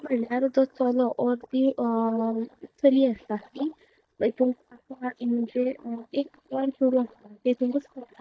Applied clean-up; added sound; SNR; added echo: neural mask model DeepFilterNet 3.